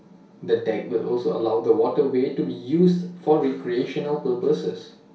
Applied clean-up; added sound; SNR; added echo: none; none; none; reverberation time 0.3 s.